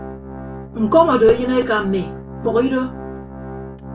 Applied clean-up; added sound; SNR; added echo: none; Organ; 12 dB; reverberation time 0.2 s.